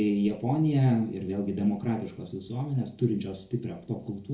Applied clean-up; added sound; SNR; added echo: none; none; none; reverberation time 0.3 s.